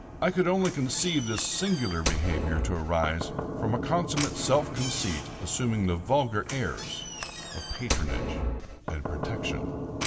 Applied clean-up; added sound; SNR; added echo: none; Knock / Slam; 4 dB; reverberation time 0.8 s.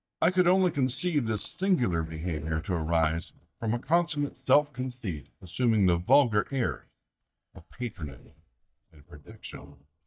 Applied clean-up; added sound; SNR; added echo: neural mask model DeepFilterNet 3.